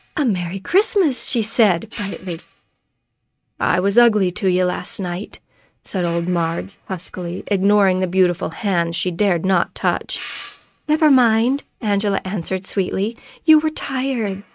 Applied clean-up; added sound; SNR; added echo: neural mask model RNNoise.